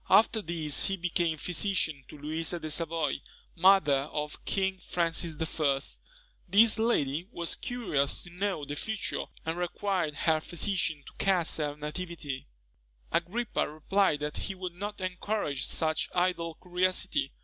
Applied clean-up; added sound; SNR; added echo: none; none; none; none.